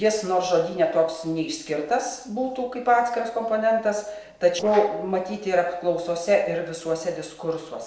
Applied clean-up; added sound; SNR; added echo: neural separator model SepFormer DNS4.